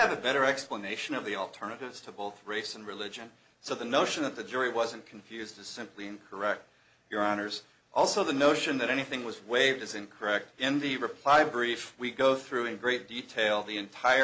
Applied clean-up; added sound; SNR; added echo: none; none; none; none.